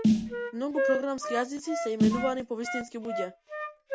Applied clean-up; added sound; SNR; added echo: none; Snare drum + Wind instrument, woodwind instrument; -4 dB; none.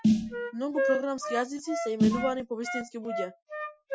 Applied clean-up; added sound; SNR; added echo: classical method Wiener filter.